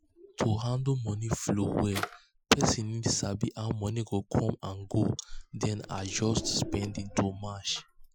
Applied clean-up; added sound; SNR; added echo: classical method Wiener filter.